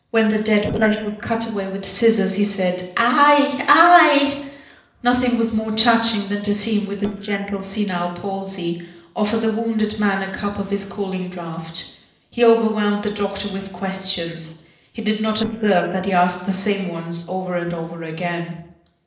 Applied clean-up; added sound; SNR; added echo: neural separator model SepFormer DNS4.